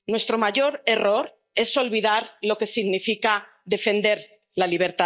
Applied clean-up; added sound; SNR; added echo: neural mask model DeepFilterNet 3.